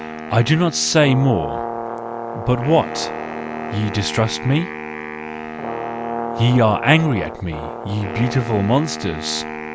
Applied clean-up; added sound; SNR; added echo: none; Wind instrument, woodwind instrument + Brass instrument; 8 dB; none.